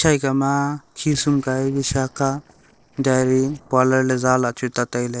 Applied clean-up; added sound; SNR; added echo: neural separator model SepFormer DNS4.